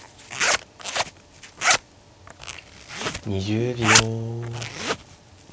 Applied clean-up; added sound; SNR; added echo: none; Zipper (clothing); -5 dB; none.